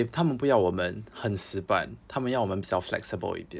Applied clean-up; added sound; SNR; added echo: none; none; none; none.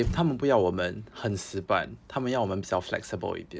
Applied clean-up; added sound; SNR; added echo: none; Motor vehicle (road); 13 dB; none.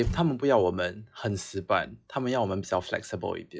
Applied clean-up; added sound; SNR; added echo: classical method log-MMSE.